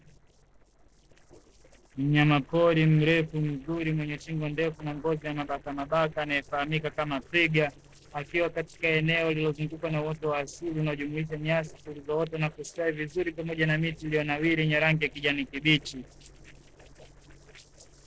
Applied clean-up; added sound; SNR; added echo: neural separator model SepFormer DNS4.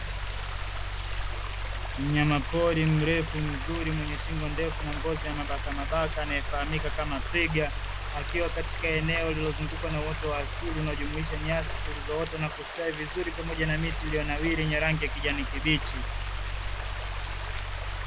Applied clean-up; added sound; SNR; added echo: none; Mechanical fan + Stream; 1 dB; none.